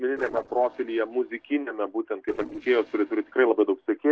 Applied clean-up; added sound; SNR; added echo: neural separator model SepFormer DNS4.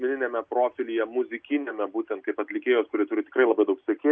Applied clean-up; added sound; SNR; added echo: none; none; none; none.